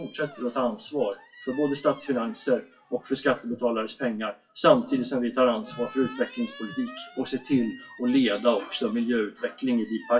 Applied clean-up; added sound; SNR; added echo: classical method WPE with log-MMSE.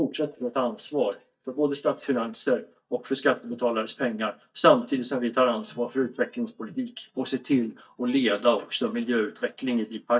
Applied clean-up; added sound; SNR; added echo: neural mask model DeepFilterNet 3.